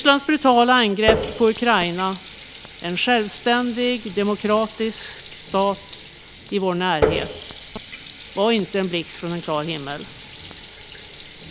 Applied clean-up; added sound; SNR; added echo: none; Water tap, faucet; 7 dB; none.